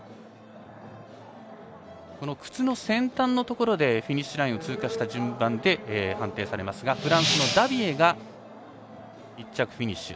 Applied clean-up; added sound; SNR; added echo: none; none; none; none.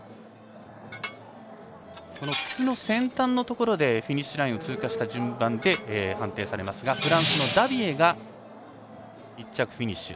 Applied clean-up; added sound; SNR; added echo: none; Dishes, pots, and pans; 11 dB; none.